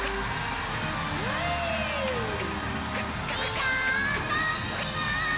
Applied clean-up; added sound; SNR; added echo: none; Scratching (performance technique); 13 dB; none.